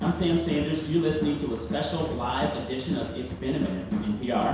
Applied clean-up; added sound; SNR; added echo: none; Drum; 13 dB; reverberation time 0.7 s.